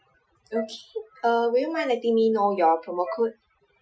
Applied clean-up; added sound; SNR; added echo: classical method Wiener filter.